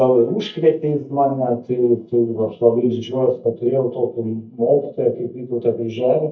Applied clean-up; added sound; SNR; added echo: neural mask model DeepFilterNet 3.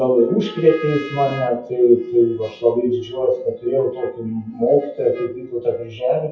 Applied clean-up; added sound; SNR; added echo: classical method WPE with log-MMSE.